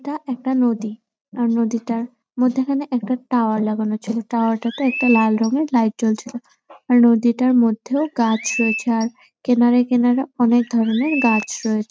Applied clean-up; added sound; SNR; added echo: neural mask model RNNoise.